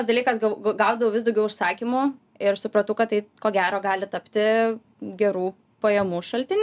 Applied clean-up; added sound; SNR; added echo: none; none; none; none.